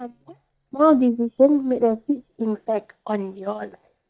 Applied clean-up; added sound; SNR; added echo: neural mask model DeepFilterNet 3.